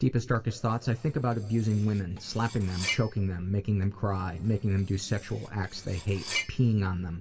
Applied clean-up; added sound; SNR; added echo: none; Cutlery, silverware; 13 dB; reverberation time 1.3 s.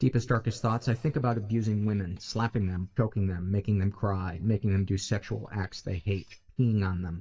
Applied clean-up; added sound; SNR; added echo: neural mask model DeepFilterNet 3.